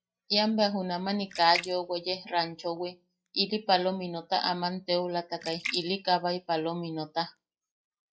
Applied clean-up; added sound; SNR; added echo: classical method log-MMSE.